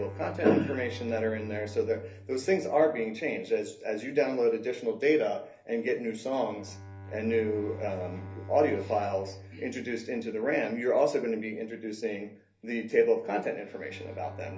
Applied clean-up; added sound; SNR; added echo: none; Bowed string instrument; 16 dB; reverberation time 0.3 s.